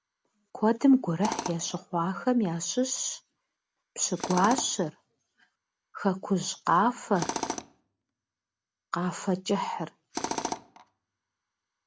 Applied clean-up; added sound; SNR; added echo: none; Tools; 11 dB; none.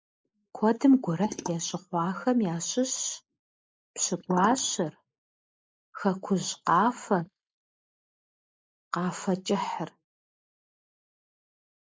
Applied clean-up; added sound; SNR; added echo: neural mask model Resemble Enhance denoiser.